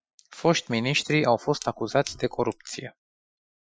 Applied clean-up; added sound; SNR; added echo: classical method Wiener filter.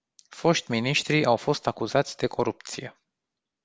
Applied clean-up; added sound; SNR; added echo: none; none; none; none.